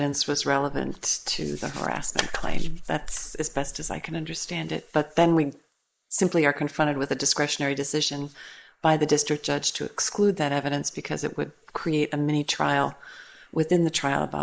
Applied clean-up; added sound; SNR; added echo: neural mask model Resemble Enhance denoiser.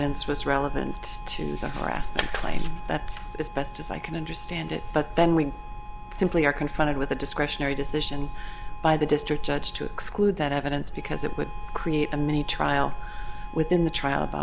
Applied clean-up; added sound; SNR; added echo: none; Harmonica; 18 dB; none.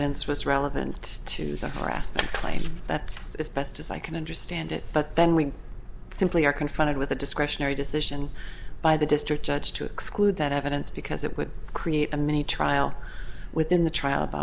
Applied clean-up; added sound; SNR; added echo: none; none; none; none.